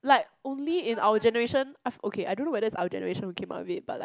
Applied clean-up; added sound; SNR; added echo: none; none; none; none.